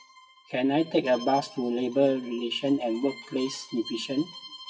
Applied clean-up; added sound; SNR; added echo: classical method WPE with log-MMSE.